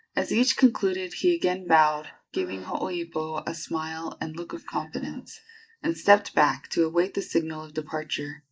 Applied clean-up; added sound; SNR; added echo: neural mask model Resemble Enhance denoiser.